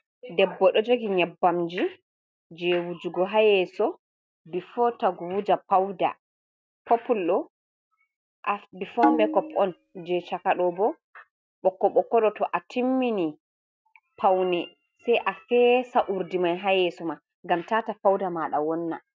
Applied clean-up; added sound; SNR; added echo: neural mask model RNNoise.